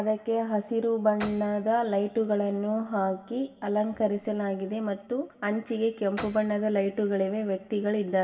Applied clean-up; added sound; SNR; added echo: none; Piano; 20 dB; reverberation time 2.4 s.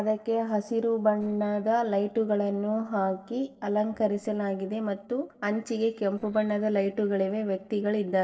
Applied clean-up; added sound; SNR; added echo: neural separator model SepFormer DNS4.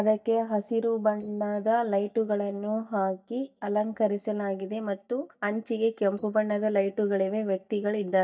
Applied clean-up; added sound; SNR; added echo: neural mask model DeepFilterNet 3.